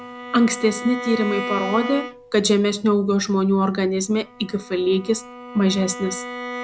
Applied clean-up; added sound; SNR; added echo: none; Bowed string instrument; 12 dB; none.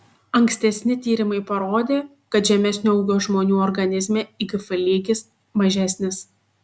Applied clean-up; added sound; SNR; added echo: none; none; none; none.